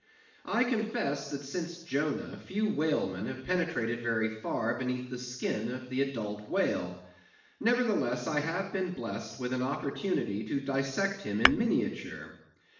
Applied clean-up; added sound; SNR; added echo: none; Tap / Hammer; 0 dB; reverberation time 0.8 s.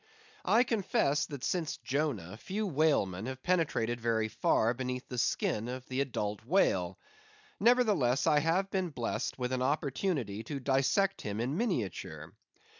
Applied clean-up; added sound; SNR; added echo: none; none; none; none.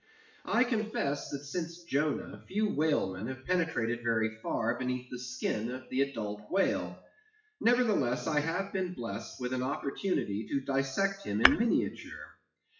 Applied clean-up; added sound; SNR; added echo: classical method WPE with log-MMSE.